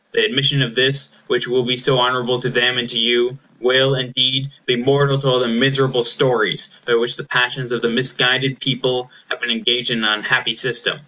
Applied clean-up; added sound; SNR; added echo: none; none; none; none.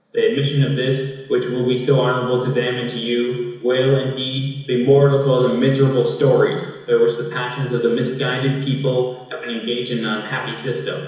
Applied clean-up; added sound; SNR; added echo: none; none; none; reverberation time 1.0 s.